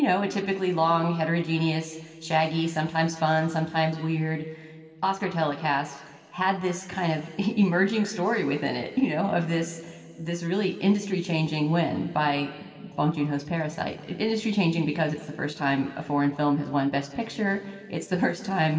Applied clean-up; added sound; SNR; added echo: none; none; none; reverberation time 2.5 s.